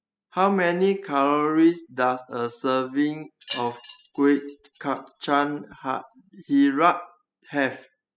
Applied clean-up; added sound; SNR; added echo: classical method spectral subtraction.